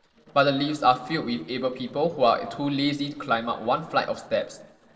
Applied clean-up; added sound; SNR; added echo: neural separator model SepFormer DNS4.